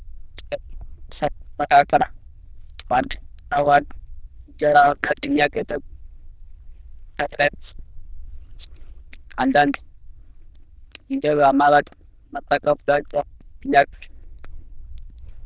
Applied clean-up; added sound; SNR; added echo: neural diffusion model UNIVERSE++.